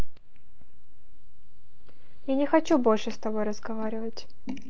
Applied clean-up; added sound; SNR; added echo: neural mask model DeepFilterNet 3.